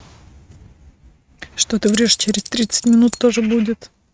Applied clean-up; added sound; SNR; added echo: neural mask model RNNoise.